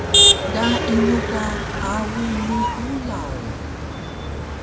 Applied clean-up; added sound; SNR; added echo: none; Motor vehicle (road); -4 dB; none.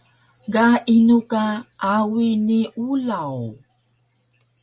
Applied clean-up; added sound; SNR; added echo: none; none; none; none.